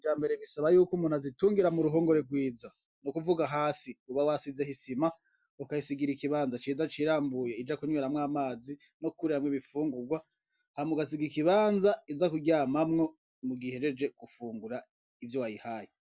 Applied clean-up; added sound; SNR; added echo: none; none; none; none.